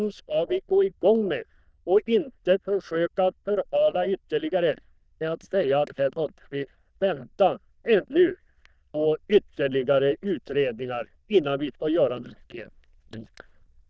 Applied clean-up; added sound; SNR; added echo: neural diffusion model UNIVERSE++.